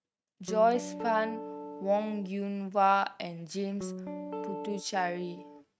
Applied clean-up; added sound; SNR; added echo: neural mask model RNNoise.